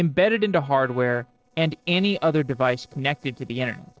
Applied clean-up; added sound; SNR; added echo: neural separator model SepFormer DNS4.